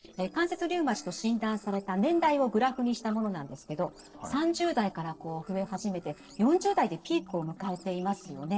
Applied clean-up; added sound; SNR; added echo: neural separator model SepFormer DNS4.